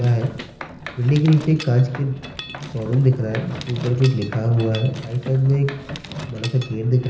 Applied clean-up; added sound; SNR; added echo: none; Mechanisms; 14 dB; reverberation time 0.8 s.